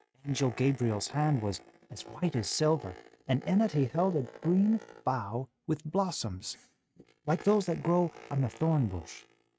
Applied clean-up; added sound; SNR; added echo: neural mask model RNNoise.